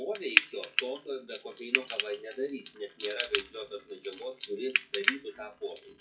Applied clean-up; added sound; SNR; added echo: classical method WPE with log-MMSE.